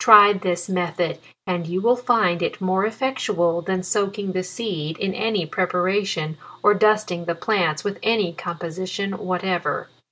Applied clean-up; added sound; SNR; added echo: none; none; none; none.